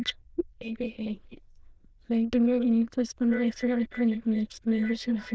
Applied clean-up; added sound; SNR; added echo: neural diffusion model UNIVERSE++.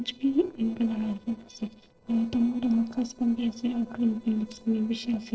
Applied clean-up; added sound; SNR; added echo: neural separator model SepFormer DNS4.